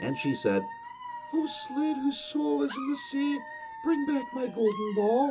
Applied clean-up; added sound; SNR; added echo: none; Alarm / Dog; 12 dB; reverberation time 0.2 s.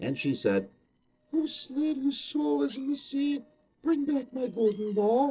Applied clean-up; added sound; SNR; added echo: neural separator model SepFormer DNS4.